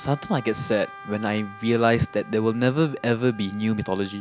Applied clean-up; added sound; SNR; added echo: none; Wind instrument, woodwind instrument; 19 dB; none.